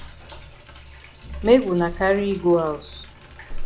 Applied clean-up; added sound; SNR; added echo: none; Sink (filling or washing); 11 dB; none.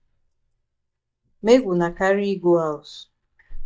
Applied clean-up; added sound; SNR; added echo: neural mask model DeepFilterNet 3.